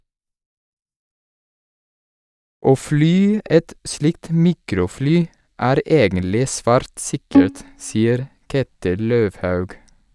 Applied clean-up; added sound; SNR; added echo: neural mask model DeepFilterNet 3.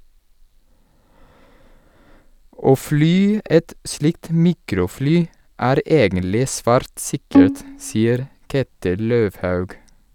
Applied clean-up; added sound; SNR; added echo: none; Bowed string instrument; 1 dB; none.